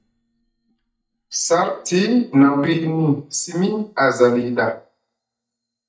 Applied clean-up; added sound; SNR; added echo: neural mask model DeepFilterNet 3.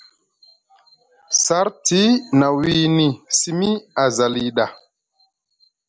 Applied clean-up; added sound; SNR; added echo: none; none; none; none.